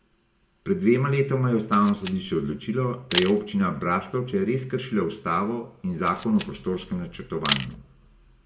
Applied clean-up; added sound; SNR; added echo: none; Camera; 9 dB; reverberation time 0.5 s.